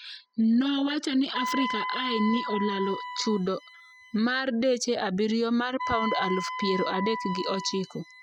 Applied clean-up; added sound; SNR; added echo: classical method spectral subtraction.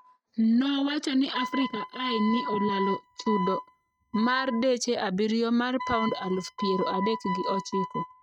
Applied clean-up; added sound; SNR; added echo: neural mask model RNNoise.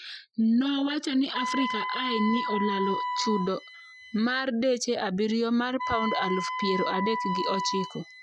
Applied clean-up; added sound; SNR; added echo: classical method Wiener filter.